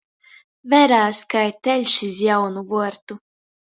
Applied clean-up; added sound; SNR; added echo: none; none; none; none.